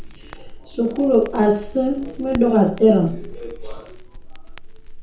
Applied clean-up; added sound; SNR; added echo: none; Crackle; 13 dB; reverberation time 0.6 s.